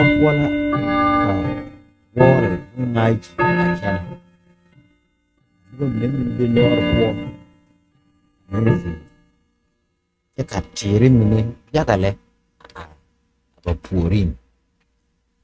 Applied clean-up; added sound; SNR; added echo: neural mask model RNNoise.